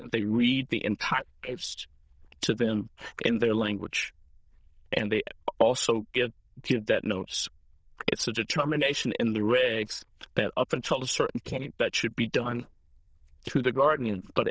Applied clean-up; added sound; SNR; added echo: neural diffusion model UNIVERSE++.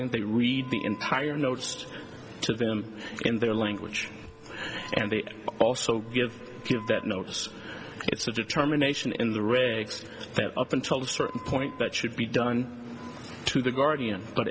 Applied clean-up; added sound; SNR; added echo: none; Mechanisms + Wind instrument, woodwind instrument; 20 dB; none.